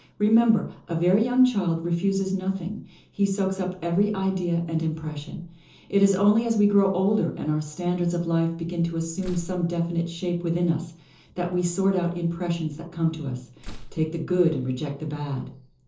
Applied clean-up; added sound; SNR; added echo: neural separator model SepFormer DNS4.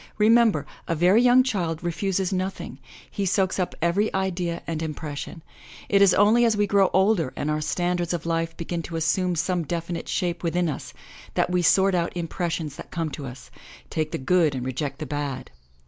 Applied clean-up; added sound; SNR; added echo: none; none; none; none.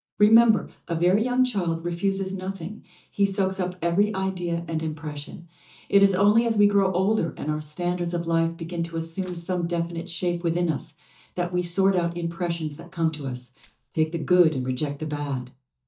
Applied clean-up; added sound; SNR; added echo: neural mask model DeepFilterNet 3.